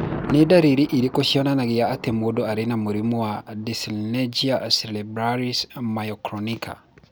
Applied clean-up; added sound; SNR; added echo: none; Thunder; 15 dB; none.